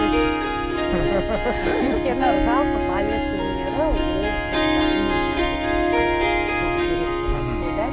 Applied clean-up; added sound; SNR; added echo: none; Harp; -4 dB; none.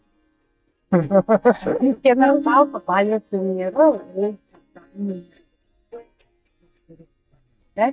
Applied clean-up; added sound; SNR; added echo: neural mask model DeepFilterNet 3.